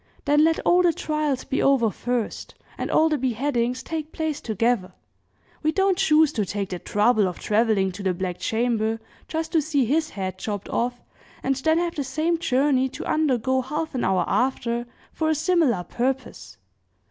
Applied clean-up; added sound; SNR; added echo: none; none; none; none.